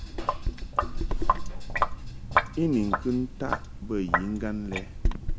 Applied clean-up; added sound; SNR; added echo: none; Sink (filling or washing); -4 dB; none.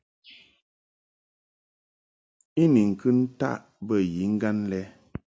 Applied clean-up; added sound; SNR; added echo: none; none; none; none.